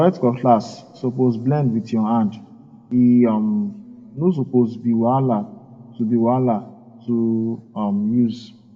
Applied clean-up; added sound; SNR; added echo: none; none; none; reverberation time 1.4 s.